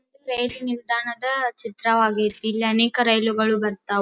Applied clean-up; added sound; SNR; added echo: neural mask model DeepFilterNet 3.